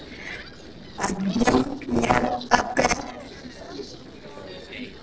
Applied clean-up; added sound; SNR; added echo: neural separator model SepFormer DNS4.